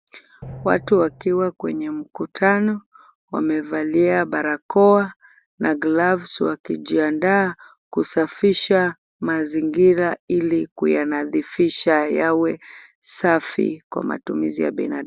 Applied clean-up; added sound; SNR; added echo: none; Drum; 17 dB; none.